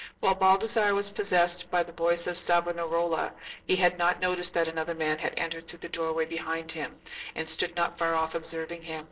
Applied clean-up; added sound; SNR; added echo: neural separator model SepFormer DNS4.